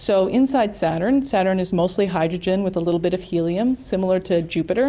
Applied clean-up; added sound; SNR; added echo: none; none; none; none.